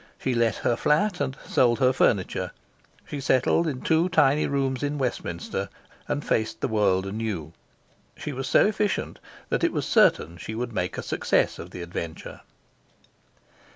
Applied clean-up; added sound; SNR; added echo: none; none; none; none.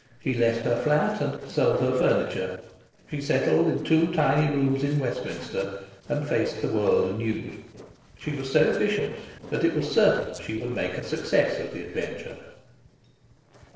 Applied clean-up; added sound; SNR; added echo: neural separator model SepFormer DNS4.